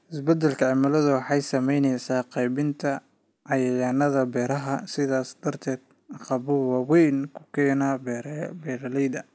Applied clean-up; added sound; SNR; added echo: none; none; none; none.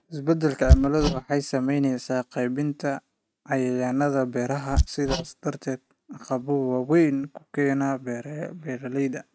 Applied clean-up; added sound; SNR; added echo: neural mask model RNNoise.